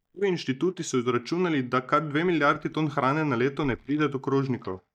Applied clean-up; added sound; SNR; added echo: neural mask model DeepFilterNet 3.